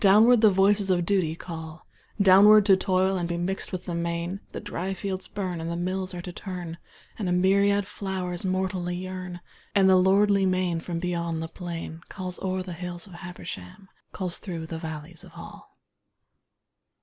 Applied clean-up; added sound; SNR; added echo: none; none; none; none.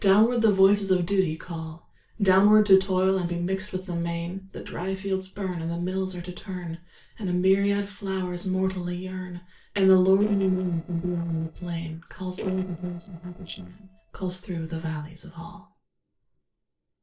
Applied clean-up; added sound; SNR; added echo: neural separator model SepFormer DNS4.